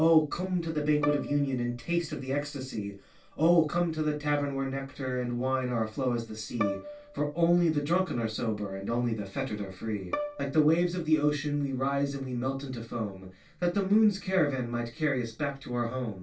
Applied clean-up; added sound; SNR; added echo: none; Bowed string instrument; 14 dB; reverberation time 0.2 s.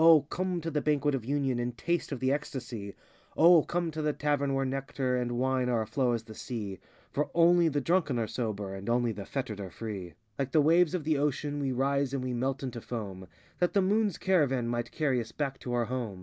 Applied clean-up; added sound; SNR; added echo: none; none; none; none.